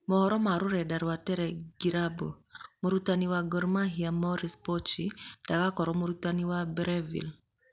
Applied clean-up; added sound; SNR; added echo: none; none; none; none.